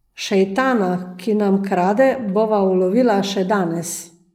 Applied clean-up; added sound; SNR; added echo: neural mask model Resemble Enhance denoiser.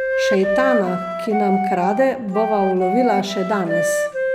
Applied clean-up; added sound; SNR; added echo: none; Wind instrument, woodwind instrument; 1 dB; none.